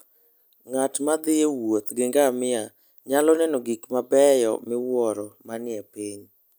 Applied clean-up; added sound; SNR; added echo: none; none; none; none.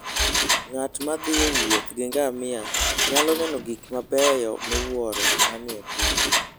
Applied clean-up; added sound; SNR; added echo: none; Mechanisms; -2 dB; none.